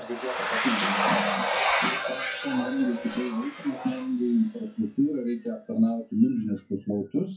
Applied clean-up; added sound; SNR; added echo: classical method WPE with log-MMSE.